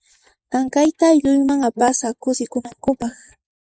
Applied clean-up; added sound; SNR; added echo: neural mask model Resemble Enhance denoiser.